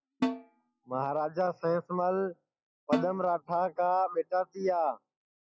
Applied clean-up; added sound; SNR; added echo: classical method log-MMSE.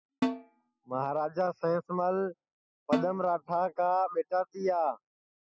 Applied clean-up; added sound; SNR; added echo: classical method spectral subtraction.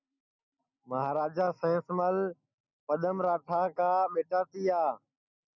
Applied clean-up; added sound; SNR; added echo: none; none; none; none.